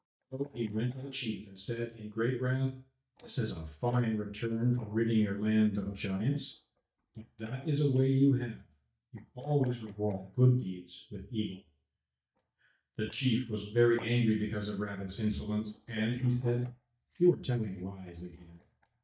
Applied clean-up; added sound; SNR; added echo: neural mask model DeepFilterNet 3.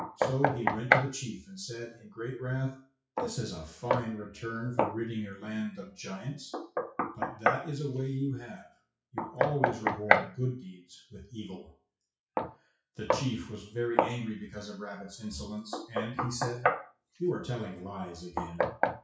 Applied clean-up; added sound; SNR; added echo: classical method WPE with log-MMSE.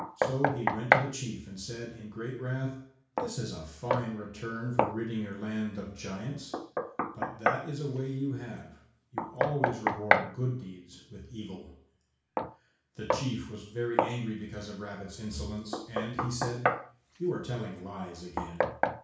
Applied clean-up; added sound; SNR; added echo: none; Knock; -2 dB; reverberation time 0.6 s.